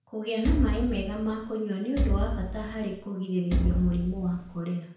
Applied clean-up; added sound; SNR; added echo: none; Thump, thud; -1 dB; reverberation time 0.5 s.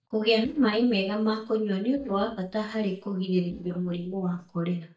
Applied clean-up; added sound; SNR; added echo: neural mask model DeepFilterNet 3.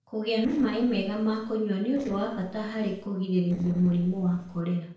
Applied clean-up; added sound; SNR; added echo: neural separator model SepFormer DNS4.